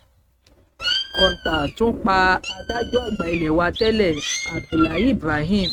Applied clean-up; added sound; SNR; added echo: neural mask model RNNoise.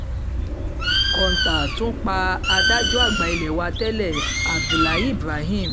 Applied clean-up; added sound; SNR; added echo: none; Bird; -3 dB; none.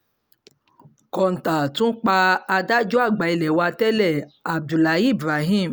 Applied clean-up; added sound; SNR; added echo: none; none; none; none.